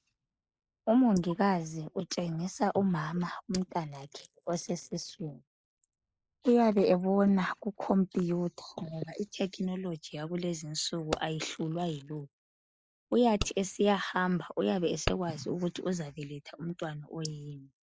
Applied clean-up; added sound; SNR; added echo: neural mask model Resemble Enhance denoiser.